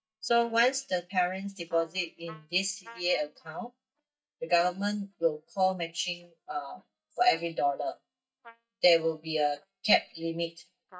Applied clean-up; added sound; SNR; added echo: neural mask model DeepFilterNet 3.